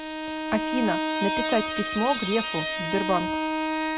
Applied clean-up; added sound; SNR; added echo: none; Bowed string instrument; 0 dB; none.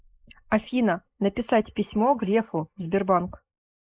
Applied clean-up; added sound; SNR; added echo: neural mask model Resemble Enhance denoiser.